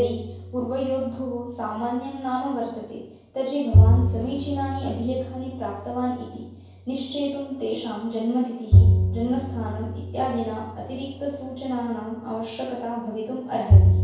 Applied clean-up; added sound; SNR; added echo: none; Bowed string instrument; -4 dB; reverberation time 0.7 s.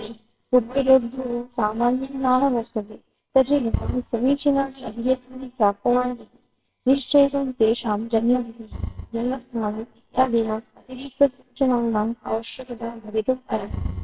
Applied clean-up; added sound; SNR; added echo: neural separator model SepFormer WHAMR!.